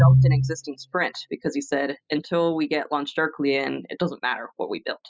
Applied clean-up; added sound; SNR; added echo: classical method spectral subtraction.